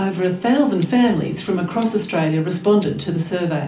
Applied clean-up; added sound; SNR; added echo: none; Tick-tock; 18 dB; reverberation time 0.4 s.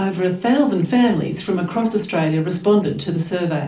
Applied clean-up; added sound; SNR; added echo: neural separator model SepFormer DNS4.